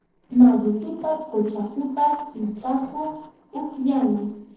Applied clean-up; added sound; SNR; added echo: neural separator model SepFormer DNS4.